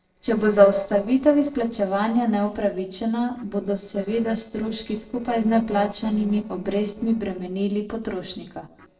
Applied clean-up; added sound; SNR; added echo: neural separator model SepFormer DNS4.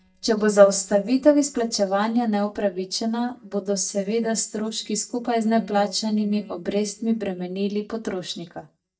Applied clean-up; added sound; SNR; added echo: neural mask model DeepFilterNet 3.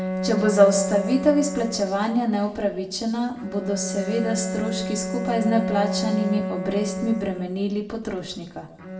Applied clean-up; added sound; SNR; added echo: none; Bowed string instrument; 5 dB; reverberation time 0.7 s.